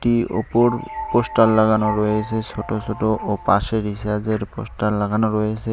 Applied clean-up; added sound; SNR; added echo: none; Piano; 12 dB; none.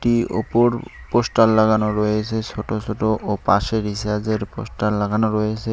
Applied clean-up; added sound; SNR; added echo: none; none; none; none.